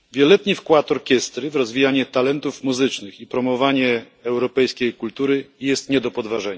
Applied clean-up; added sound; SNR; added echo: none; none; none; none.